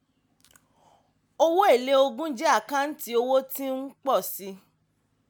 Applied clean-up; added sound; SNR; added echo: none; none; none; none.